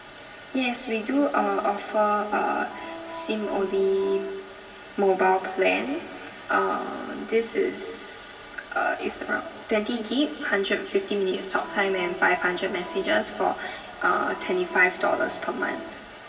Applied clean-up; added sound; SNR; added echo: none; Organ; 13 dB; reverberation time 2.4 s.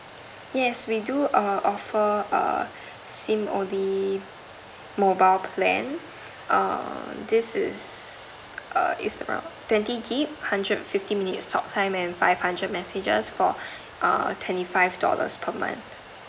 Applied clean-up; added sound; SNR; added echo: none; none; none; none.